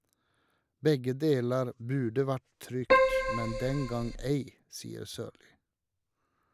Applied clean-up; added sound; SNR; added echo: none; Keyboard (musical); -5 dB; none.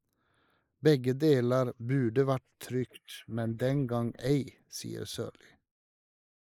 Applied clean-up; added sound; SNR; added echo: neural mask model Resemble Enhance denoiser.